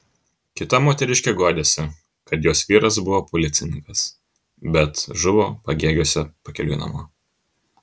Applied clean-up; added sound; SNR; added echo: none; none; none; none.